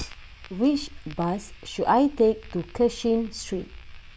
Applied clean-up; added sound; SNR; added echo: none; Fire; 18 dB; none.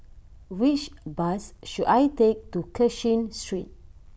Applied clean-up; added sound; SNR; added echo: none; none; none; none.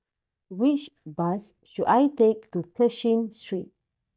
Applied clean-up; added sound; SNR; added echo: neural mask model DeepFilterNet 3.